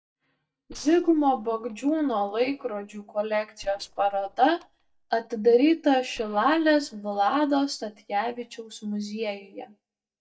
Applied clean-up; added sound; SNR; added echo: neural mask model DeepFilterNet 3.